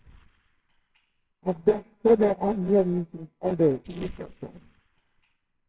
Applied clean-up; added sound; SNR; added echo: neural separator model SepFormer WHAMR!.